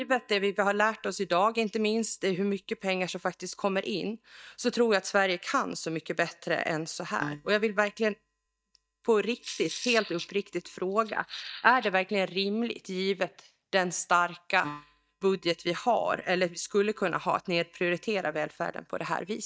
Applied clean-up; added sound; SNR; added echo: neural mask model DeepFilterNet 3.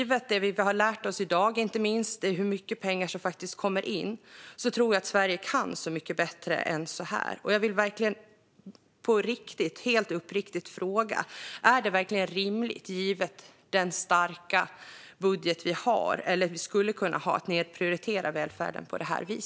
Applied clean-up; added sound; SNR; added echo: none; none; none; none.